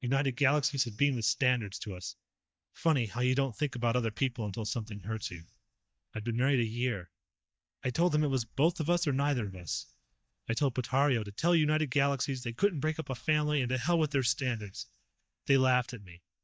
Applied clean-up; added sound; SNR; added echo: neural mask model DeepFilterNet 3.